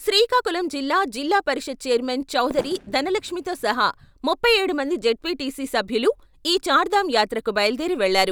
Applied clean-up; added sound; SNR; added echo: none; Fireworks; 18 dB; none.